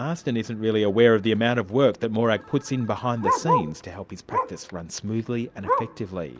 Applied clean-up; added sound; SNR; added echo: none; Bark; 7 dB; none.